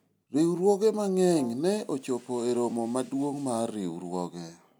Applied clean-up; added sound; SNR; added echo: none; Brass instrument; 18 dB; none.